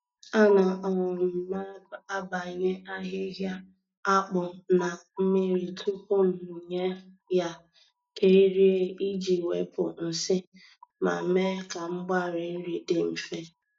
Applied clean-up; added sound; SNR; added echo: neural mask model DeepFilterNet 3.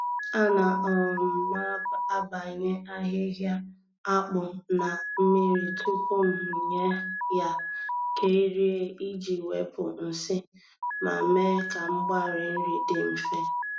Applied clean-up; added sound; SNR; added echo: none; Alarm; 4 dB; none.